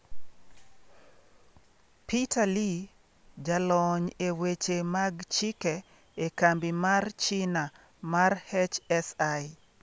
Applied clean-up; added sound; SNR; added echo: none; none; none; none.